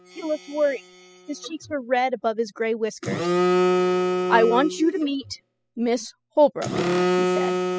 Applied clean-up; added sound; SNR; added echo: classical method spectral subtraction.